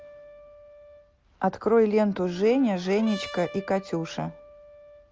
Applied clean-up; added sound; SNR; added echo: none; Brass instrument; 18 dB; none.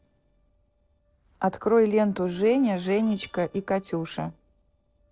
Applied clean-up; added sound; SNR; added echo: neural separator model SepFormer DNS4.